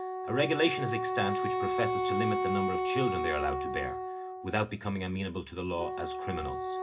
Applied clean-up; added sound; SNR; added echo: none; Wind instrument, woodwind instrument; 0 dB; reverberation time 0.4 s.